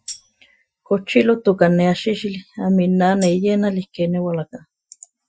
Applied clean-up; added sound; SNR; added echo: classical method Wiener filter.